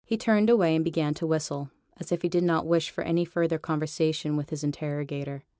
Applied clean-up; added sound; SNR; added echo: none; none; none; none.